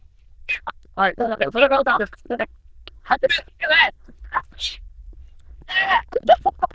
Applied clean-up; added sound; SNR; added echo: neural diffusion model UNIVERSE++.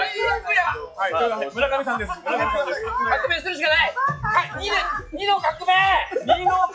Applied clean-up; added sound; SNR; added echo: classical method log-MMSE.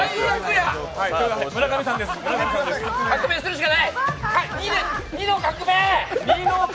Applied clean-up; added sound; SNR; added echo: none; Drum kit; 17 dB; none.